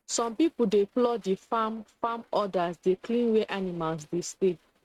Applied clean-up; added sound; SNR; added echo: neural mask model RNNoise.